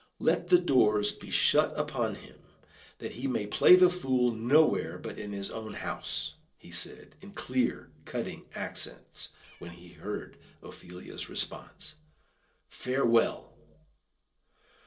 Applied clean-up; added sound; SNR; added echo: neural separator model SepFormer DNS4.